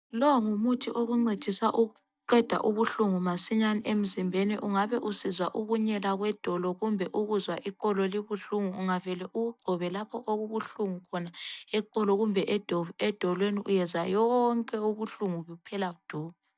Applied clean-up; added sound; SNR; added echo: neural mask model DeepFilterNet 3.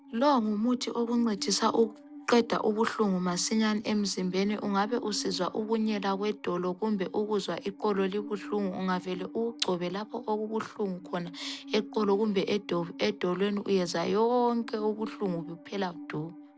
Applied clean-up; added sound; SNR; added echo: none; Musical instrument; 16 dB; none.